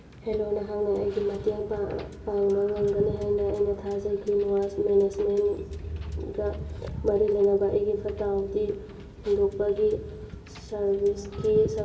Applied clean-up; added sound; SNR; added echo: none; Wind / Boat, Water vehicle; 16 dB; reverberation time 0.2 s.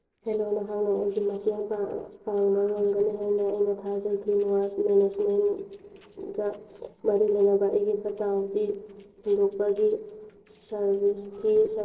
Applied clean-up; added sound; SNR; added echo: neural separator model SepFormer DNS4.